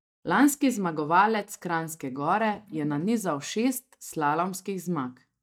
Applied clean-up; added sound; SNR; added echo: neural mask model DeepFilterNet 3.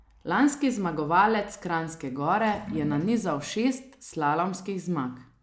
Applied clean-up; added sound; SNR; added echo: none; Sink (filling or washing) / Water; 13 dB; none.